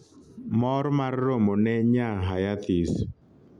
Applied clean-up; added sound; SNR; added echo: none; none; none; none.